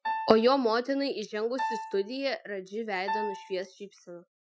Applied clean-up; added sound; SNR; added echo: classical method Wiener filter.